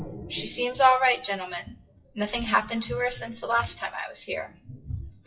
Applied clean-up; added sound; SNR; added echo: classical method WPE with log-MMSE.